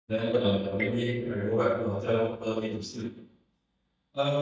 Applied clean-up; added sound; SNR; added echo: neural mask model DeepFilterNet 3.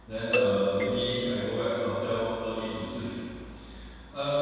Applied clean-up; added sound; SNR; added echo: none; Doorbell; 0 dB; reverberation time 2.1 s.